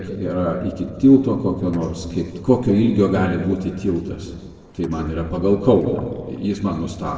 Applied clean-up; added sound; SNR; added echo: neural separator model SepFormer DNS4.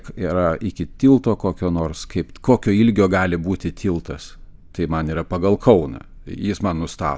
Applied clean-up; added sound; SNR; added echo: none; none; none; none.